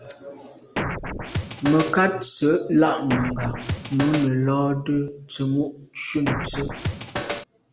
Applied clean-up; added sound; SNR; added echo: none; Scratching (performance technique); 4 dB; none.